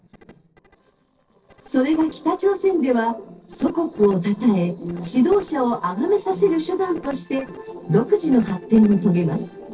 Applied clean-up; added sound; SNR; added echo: neural separator model SepFormer DNS4.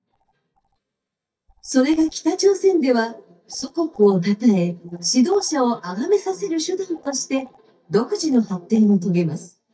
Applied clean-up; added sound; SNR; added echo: neural mask model DeepFilterNet 3.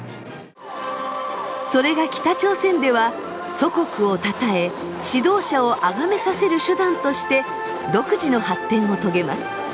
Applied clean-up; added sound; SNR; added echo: none; none; none; none.